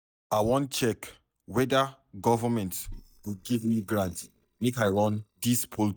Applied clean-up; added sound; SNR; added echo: neural mask model DeepFilterNet 3.